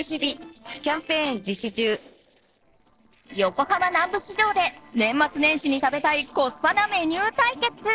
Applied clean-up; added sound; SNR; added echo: neural separator model SepFormer DNS4.